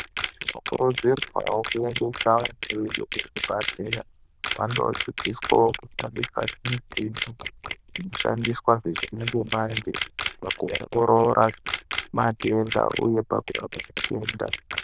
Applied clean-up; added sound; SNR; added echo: neural diffusion model UNIVERSE++.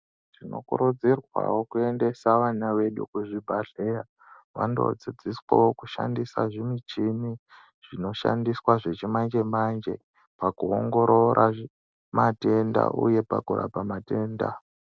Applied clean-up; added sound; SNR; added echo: none; none; none; none.